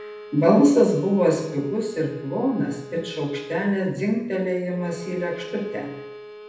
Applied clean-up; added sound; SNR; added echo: none; Bowed string instrument; 16 dB; reverberation time 0.8 s.